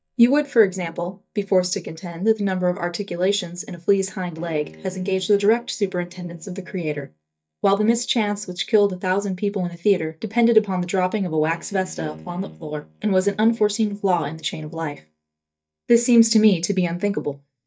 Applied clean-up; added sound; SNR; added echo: neural mask model DeepFilterNet 3.